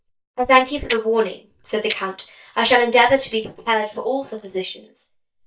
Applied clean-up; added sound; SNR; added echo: neural mask model DeepFilterNet 3.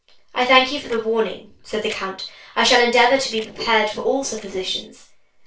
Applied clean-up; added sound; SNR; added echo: neural separator model SepFormer DNS4.